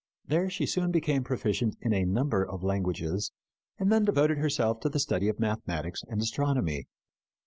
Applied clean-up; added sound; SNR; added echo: none; none; none; none.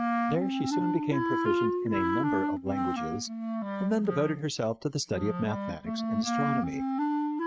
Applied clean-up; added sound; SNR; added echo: neural mask model RNNoise.